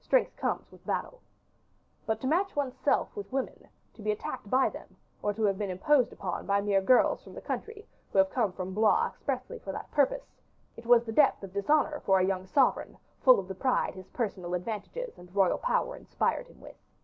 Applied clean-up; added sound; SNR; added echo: none; none; none; none.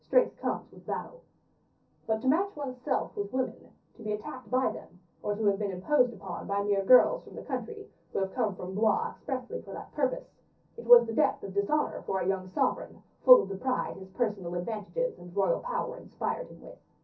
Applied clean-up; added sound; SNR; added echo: none; none; none; reverberation time 0.3 s.